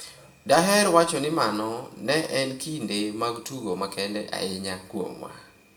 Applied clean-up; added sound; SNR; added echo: none; none; none; reverberation time 0.9 s.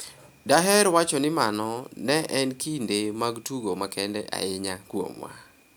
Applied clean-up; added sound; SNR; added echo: none; none; none; none.